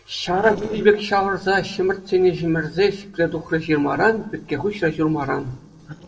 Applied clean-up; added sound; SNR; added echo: neural separator model SepFormer DNS4.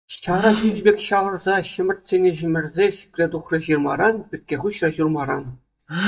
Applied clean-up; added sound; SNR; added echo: neural mask model DeepFilterNet 3.